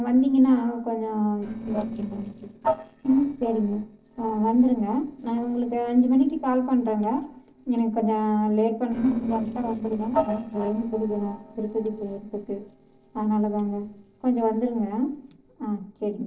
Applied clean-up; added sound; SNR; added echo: neural separator model SepFormer DNS4.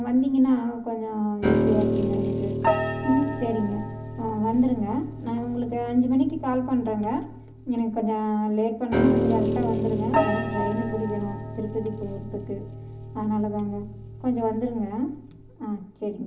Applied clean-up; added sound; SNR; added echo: none; Piano; 3 dB; reverberation time 0.4 s.